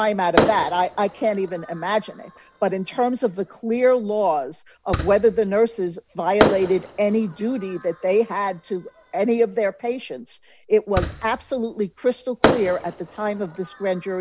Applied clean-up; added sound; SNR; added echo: none; Fireworks; 7 dB; none.